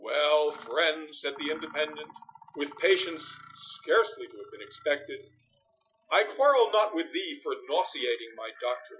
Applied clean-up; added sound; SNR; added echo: classical method Wiener filter.